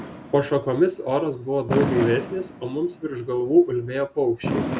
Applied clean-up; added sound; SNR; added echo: none; Fireworks; 8 dB; none.